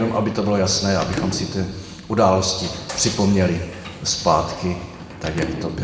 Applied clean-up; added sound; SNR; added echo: none; Sliding door / Slam; 12 dB; reverberation time 1.4 s.